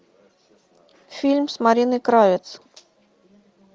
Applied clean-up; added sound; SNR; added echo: none; none; none; none.